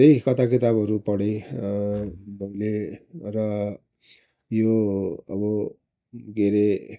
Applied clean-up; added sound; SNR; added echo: neural mask model DeepFilterNet 3.